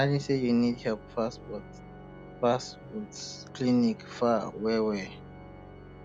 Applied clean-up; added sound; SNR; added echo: none; Organ; 17 dB; none.